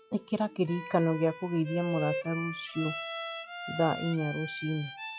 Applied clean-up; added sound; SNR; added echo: classical method log-MMSE.